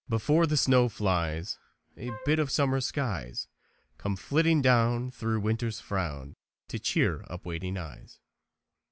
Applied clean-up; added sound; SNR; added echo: none; Wind instrument, woodwind instrument; 17 dB; none.